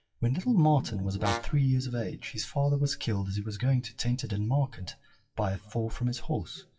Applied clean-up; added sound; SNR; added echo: classical method WPE with log-MMSE.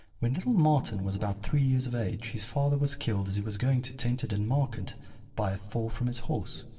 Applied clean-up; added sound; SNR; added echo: neural separator model SepFormer DNS4.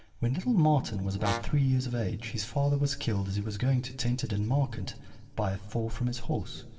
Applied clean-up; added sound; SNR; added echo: none; Brass instrument; 11 dB; reverberation time 1.9 s.